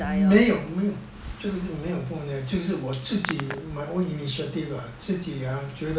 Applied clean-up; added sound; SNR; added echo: none; Hands; 15 dB; none.